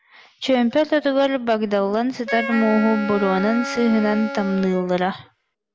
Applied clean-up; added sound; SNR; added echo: none; Wind instrument, woodwind instrument; 9 dB; none.